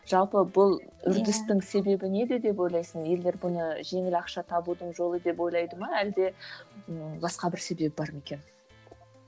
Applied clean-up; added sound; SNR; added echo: none; none; none; none.